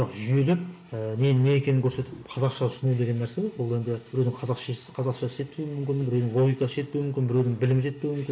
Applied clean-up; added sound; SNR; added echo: neural mask model Resemble Enhance denoiser.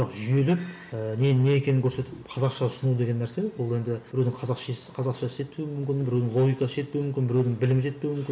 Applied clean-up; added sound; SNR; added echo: none; none; none; none.